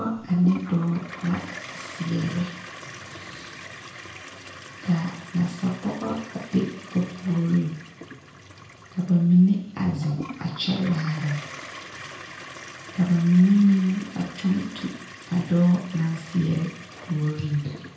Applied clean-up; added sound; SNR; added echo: none; Toilet flush; 16 dB; reverberation time 0.5 s.